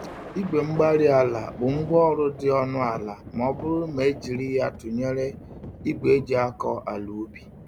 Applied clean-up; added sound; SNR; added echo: none; Thunder; 15 dB; none.